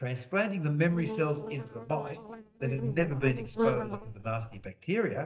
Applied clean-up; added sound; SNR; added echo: neural mask model DeepFilterNet 3.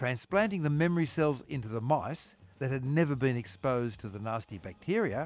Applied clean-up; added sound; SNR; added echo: none; none; none; none.